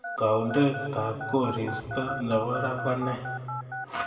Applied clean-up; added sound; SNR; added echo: none; Telephone; 8 dB; reverberation time 1.9 s.